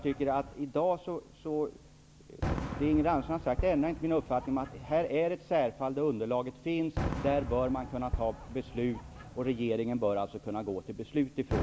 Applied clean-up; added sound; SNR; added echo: none; Fireworks; 9 dB; none.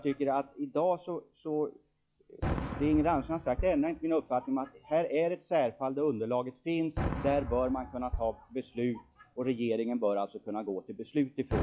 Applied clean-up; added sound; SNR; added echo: classical method log-MMSE.